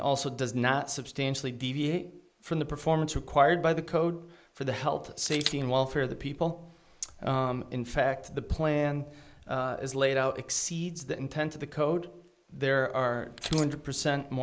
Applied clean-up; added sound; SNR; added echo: neural mask model Resemble Enhance denoiser.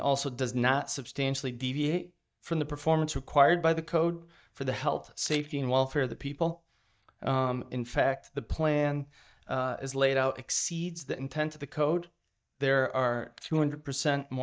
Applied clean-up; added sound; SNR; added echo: neural mask model DeepFilterNet 3.